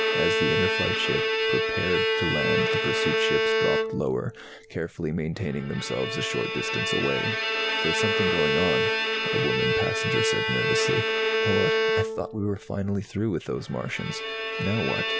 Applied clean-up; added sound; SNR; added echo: none; Bowed string instrument; -4 dB; none.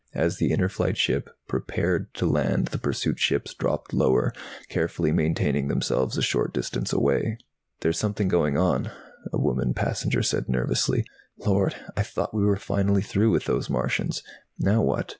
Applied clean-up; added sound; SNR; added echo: none; none; none; none.